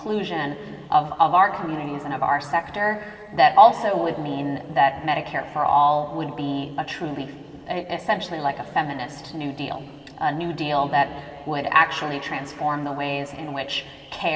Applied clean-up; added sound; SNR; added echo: none; none; none; reverberation time 2.7 s.